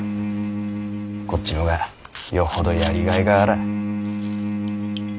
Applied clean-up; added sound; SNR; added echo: none; Bowed string instrument; 2 dB; none.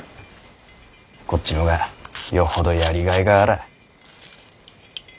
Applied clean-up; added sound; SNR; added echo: none; none; none; none.